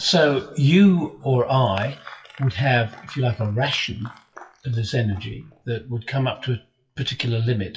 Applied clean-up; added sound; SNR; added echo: classical method WPE with log-MMSE.